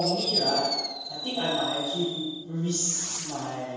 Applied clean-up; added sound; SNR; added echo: none; Fireworks; 4 dB; reverberation time 1.2 s.